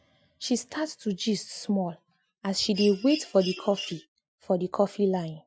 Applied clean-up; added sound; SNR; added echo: classical method Wiener filter.